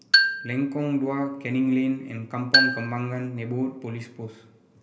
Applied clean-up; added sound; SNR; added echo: none; Marimba, xylophone; -2 dB; reverberation time 1.8 s.